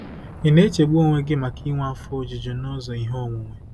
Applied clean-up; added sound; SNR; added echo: none; Explosion; 16 dB; none.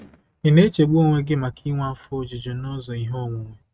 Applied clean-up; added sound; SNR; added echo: neural mask model RNNoise.